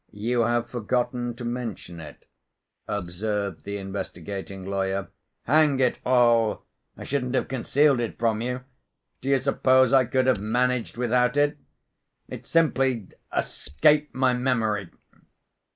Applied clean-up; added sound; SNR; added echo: neural mask model Resemble Enhance denoiser.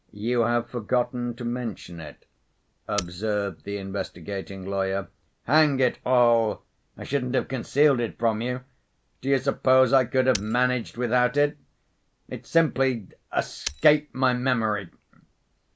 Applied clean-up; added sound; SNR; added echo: none; Shatter; 10 dB; none.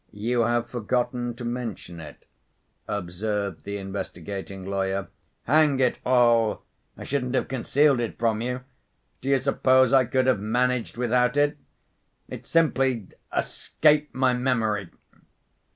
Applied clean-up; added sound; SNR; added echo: none; none; none; none.